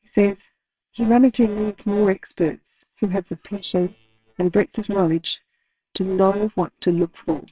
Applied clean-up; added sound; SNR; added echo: neural separator model SepFormer WHAMR!.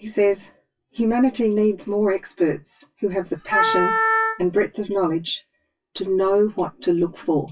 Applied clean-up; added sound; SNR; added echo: classical method WPE with log-MMSE.